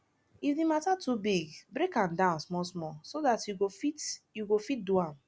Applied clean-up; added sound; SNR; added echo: none; none; none; none.